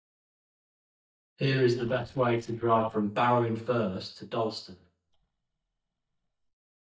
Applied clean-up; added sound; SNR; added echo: neural mask model DeepFilterNet 3.